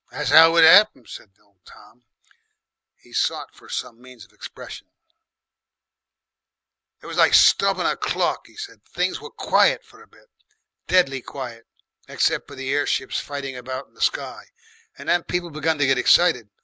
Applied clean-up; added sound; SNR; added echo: none; none; none; none.